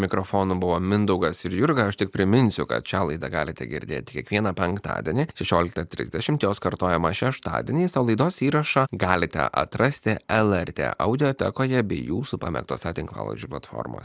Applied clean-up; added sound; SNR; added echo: none; none; none; none.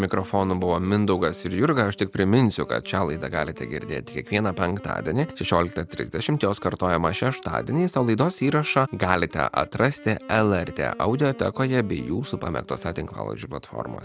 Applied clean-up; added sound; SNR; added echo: none; Wind instrument, woodwind instrument; 19 dB; none.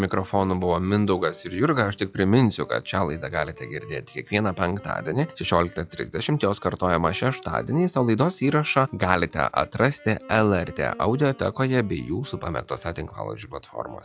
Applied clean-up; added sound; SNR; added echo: classical method log-MMSE.